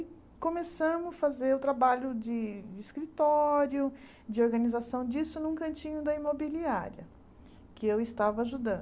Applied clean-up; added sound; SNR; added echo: none; none; none; none.